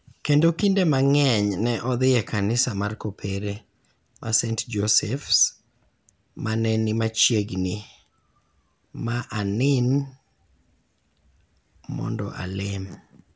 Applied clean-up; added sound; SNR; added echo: none; none; none; none.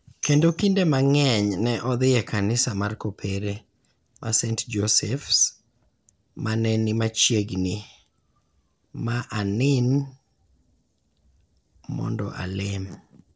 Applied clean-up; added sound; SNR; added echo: neural separator model SepFormer DNS4.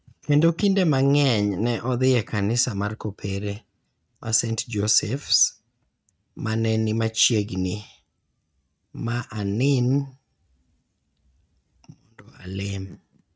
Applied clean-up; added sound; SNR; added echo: neural mask model RNNoise.